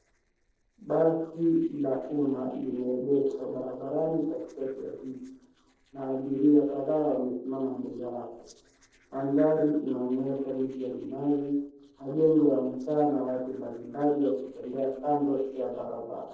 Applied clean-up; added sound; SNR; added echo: neural separator model SepFormer DNS4.